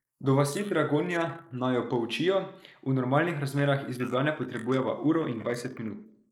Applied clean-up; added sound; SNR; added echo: neural mask model Resemble Enhance denoiser.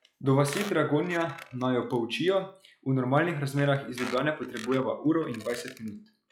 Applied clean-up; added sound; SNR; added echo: classical method log-MMSE.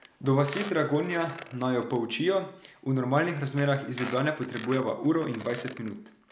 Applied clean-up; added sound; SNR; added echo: none; Squeak; 17 dB; none.